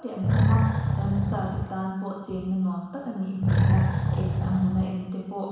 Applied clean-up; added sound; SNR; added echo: none; Animal; -5 dB; reverberation time 1.1 s.